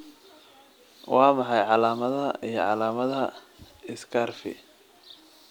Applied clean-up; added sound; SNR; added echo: none; none; none; none.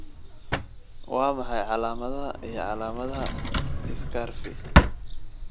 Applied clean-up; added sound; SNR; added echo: none; Drawer open or close; -5 dB; none.